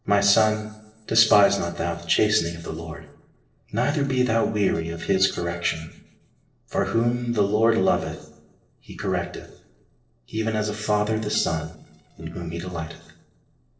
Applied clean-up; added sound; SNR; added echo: neural separator model SepFormer DNS4.